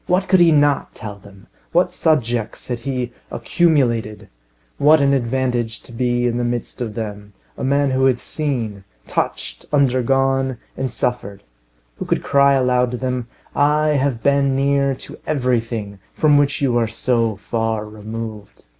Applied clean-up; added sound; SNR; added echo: none; none; none; none.